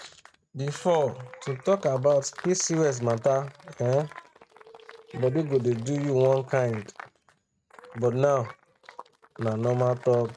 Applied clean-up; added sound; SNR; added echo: neural mask model RNNoise.